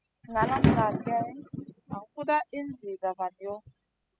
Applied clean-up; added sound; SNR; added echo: classical method spectral subtraction.